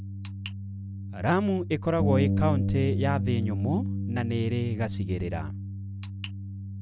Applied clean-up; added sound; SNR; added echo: none; Bass guitar; 0 dB; none.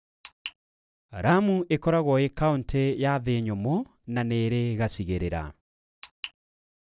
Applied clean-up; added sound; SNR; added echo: none; none; none; none.